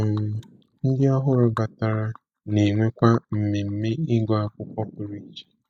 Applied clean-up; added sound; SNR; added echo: neural mask model DeepFilterNet 3.